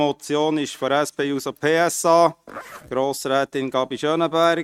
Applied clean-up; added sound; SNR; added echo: neural mask model RNNoise.